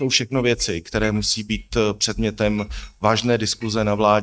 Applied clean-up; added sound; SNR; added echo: neural mask model DeepFilterNet 3.